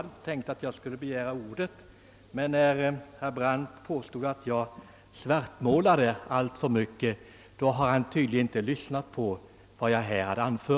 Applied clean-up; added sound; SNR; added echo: none; none; none; none.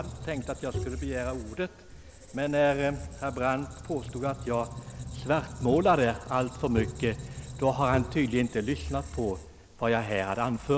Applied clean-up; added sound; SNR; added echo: none; Bowed string instrument + Squeak; 10 dB; none.